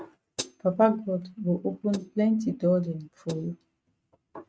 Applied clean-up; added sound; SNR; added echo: neural mask model RNNoise.